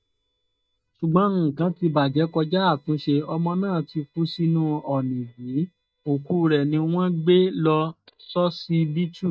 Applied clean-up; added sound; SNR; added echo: neural mask model DeepFilterNet 3.